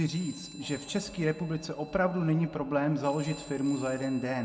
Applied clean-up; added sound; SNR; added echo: none; Telephone; 20 dB; reverberation time 0.9 s.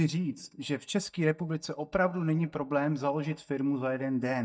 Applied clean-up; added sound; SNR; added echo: neural mask model DeepFilterNet 3.